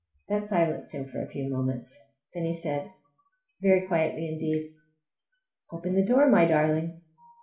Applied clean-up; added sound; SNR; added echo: none; none; none; reverberation time 0.4 s.